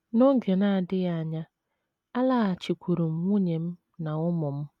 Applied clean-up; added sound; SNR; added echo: none; none; none; none.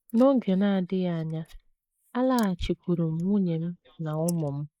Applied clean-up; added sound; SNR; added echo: neural mask model Resemble Enhance denoiser.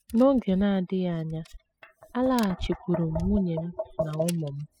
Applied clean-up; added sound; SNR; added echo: classical method spectral subtraction.